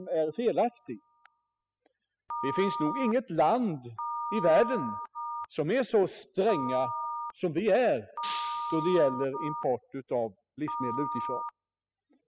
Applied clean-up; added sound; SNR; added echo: classical method spectral subtraction.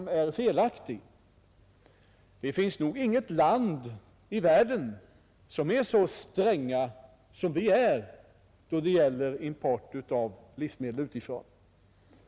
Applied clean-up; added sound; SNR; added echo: none; none; none; none.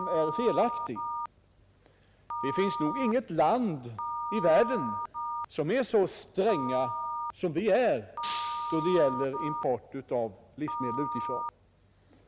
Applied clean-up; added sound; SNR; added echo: none; Telephone + Shatter; 6 dB; none.